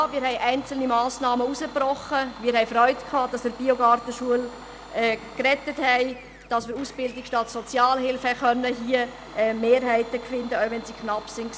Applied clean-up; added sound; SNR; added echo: none; Hi-hat + Domestic sounds, home sounds; 19 dB; none.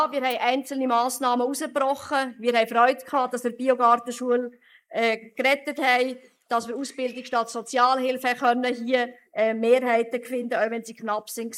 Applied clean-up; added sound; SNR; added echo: neural mask model Resemble Enhance denoiser.